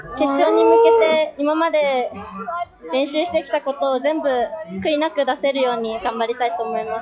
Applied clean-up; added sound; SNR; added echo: classical method log-MMSE.